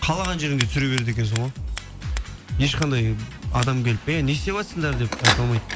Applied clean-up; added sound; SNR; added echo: none; Scissors; 8 dB; none.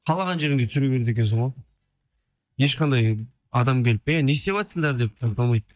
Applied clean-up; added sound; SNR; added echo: neural mask model DeepFilterNet 3.